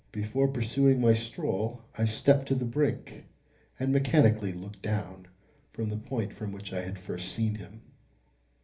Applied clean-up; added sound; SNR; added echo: none; none; none; reverberation time 0.3 s.